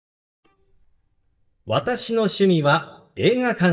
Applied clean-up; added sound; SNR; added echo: neural mask model DeepFilterNet 3.